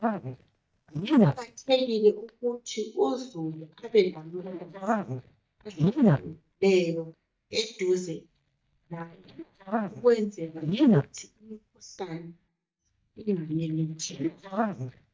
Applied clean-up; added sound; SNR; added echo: neural mask model DeepFilterNet 3.